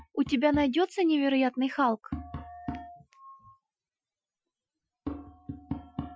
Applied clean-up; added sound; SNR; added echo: classical method Wiener filter.